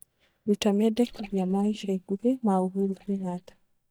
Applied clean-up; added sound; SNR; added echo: neural mask model DeepFilterNet 3.